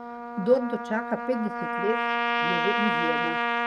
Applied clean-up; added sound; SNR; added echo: neural mask model RNNoise.